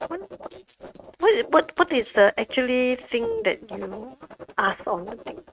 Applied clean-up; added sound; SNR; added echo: neural mask model RNNoise.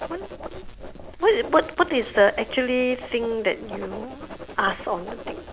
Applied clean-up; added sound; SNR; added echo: none; Writing; 13 dB; none.